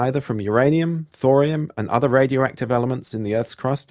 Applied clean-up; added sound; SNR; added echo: none; none; none; none.